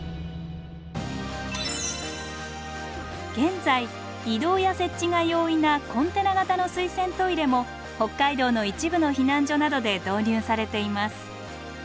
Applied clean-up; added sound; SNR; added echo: none; none; none; none.